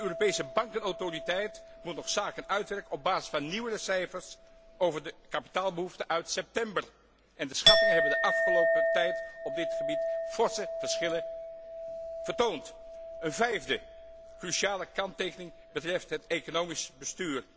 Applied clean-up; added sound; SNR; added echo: none; Chink, clink; 0 dB; none.